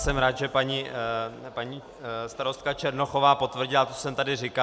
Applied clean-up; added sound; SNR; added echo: none; none; none; none.